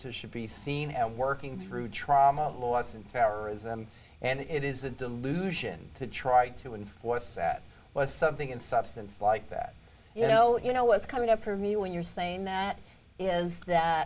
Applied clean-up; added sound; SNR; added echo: none; none; none; none.